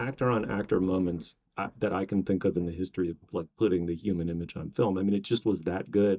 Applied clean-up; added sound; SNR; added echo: neural mask model DeepFilterNet 3.